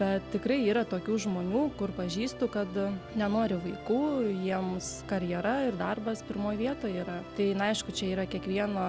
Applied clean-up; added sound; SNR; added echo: none; Musical instrument; 13 dB; none.